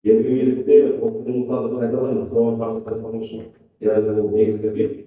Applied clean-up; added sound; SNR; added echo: neural mask model DeepFilterNet 3.